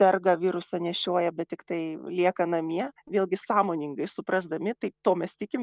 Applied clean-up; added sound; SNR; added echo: none; none; none; none.